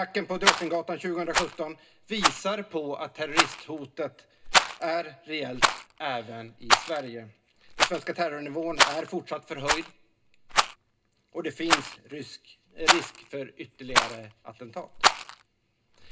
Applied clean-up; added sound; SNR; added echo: none; Rattle; -5 dB; reverberation time 0.2 s.